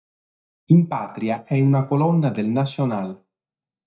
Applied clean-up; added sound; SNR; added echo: neural mask model DeepFilterNet 3.